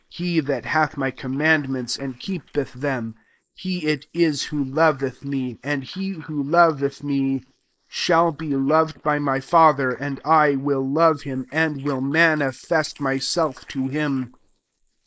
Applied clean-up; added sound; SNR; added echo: neural mask model Resemble Enhance denoiser.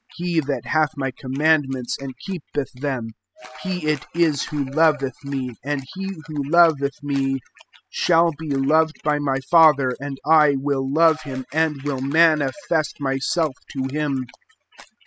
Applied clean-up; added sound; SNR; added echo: classical method spectral subtraction.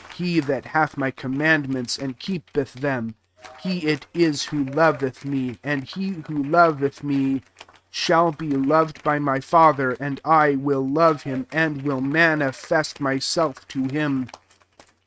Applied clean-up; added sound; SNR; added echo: neural mask model RNNoise.